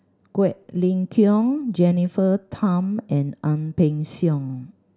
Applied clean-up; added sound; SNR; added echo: none; none; none; none.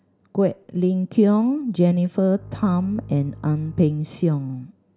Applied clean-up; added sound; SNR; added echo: none; Bowed string instrument; 18 dB; none.